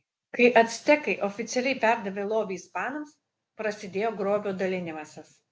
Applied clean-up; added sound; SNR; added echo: none; none; none; none.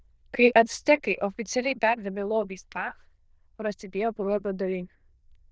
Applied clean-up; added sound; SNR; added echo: neural diffusion model UNIVERSE++.